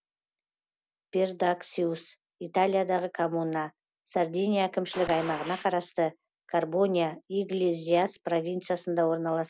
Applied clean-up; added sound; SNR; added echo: none; Gunshot, gunfire; 11 dB; none.